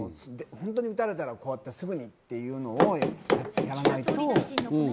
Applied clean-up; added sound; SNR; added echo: none; Run; -4 dB; none.